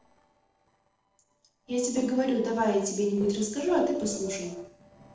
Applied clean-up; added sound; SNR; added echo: neural separator model SepFormer DNS4.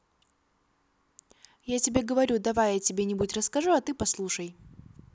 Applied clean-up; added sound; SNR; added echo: none; none; none; none.